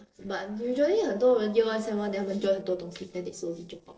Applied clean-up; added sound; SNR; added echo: neural separator model SepFormer DNS4.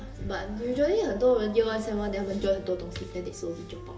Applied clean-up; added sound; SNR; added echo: none; Wind instrument, woodwind instrument; 20 dB; reverberation time 2.2 s.